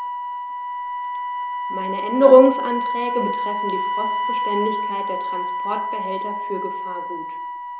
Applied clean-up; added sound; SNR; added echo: none; Wind instrument, woodwind instrument; 3 dB; none.